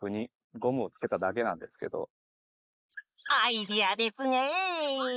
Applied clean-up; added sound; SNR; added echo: neural mask model Resemble Enhance denoiser.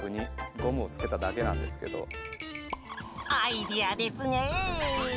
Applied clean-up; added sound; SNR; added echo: none; Guitar; 12 dB; none.